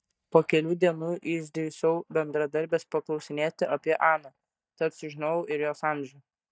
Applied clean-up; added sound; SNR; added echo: neural mask model DeepFilterNet 3.